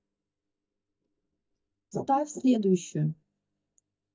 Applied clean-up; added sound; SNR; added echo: neural mask model DeepFilterNet 3.